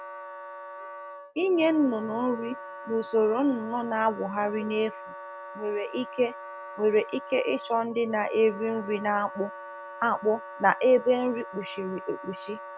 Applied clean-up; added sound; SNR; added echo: none; Wind instrument, woodwind instrument; 13 dB; none.